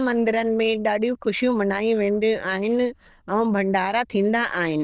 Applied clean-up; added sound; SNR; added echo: neural diffusion model UNIVERSE++.